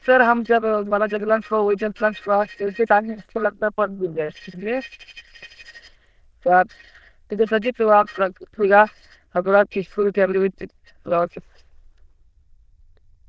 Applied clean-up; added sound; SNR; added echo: neural diffusion model UNIVERSE++.